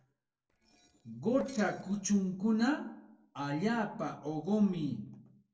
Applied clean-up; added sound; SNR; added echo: neural separator model SepFormer DNS4.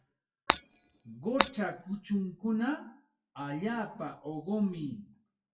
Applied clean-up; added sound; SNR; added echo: classical method WPE with log-MMSE.